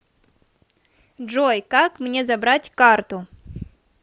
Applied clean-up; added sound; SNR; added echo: none; none; none; none.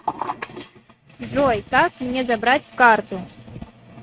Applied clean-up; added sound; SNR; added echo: neural mask model RNNoise.